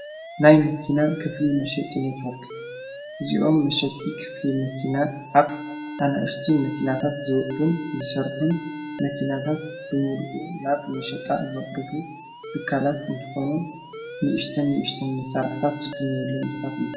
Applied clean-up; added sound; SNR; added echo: none; Alarm; 11 dB; reverberation time 0.6 s.